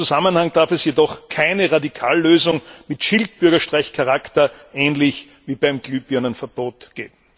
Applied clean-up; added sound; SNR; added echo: none; none; none; none.